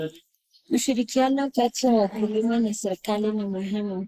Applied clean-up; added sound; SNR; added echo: neural mask model Resemble Enhance denoiser.